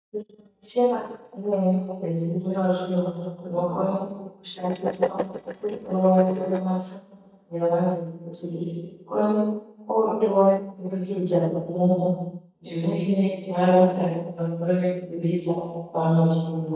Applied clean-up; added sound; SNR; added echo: neural mask model DeepFilterNet 3.